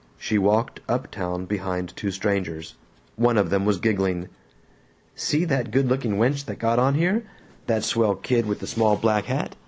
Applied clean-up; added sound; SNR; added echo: none; none; none; none.